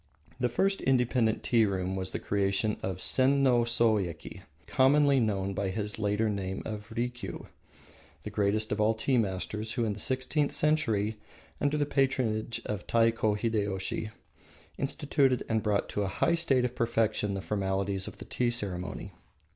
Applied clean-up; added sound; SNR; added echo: none; none; none; none.